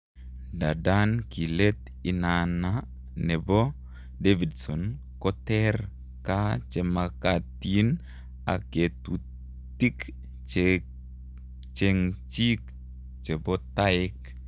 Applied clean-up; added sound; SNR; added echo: none; none; none; none.